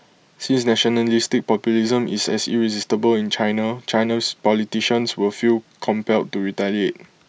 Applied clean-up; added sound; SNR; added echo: none; none; none; none.